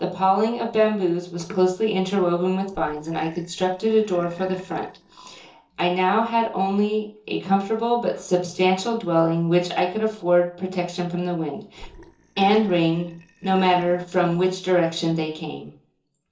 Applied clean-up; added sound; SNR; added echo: neural separator model SepFormer DNS4.